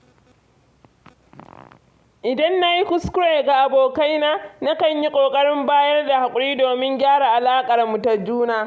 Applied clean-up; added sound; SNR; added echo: none; none; none; none.